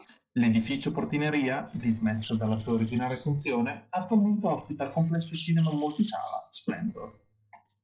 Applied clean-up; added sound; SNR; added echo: neural separator model SepFormer DNS4.